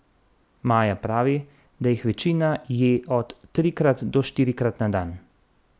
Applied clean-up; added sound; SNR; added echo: none; none; none; none.